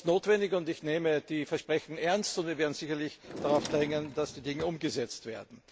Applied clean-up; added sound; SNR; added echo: none; Drawer open or close; 10 dB; none.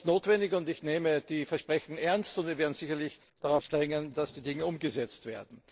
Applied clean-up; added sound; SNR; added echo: neural separator model SepFormer DNS4.